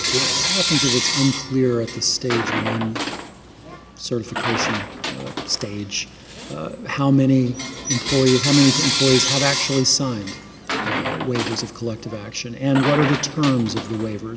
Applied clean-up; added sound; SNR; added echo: none; Coin (dropping) / Bell; 4 dB; none.